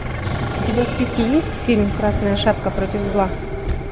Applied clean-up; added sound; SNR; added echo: none; Dishes, pots, and pans; 15 dB; none.